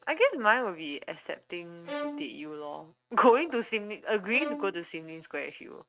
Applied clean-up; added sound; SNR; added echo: neural mask model RNNoise.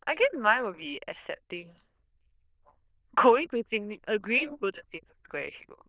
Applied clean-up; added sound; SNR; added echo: neural diffusion model UNIVERSE++.